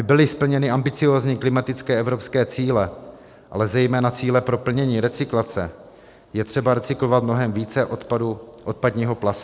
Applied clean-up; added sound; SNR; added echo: none; none; none; none.